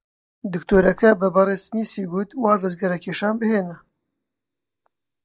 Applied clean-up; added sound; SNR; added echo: neural mask model DeepFilterNet 3.